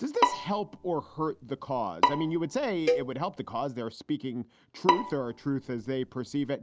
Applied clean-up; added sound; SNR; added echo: none; Cowbell + Bowed string instrument; 0 dB; none.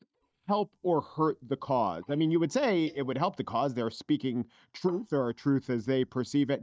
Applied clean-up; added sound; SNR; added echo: neural mask model DeepFilterNet 3.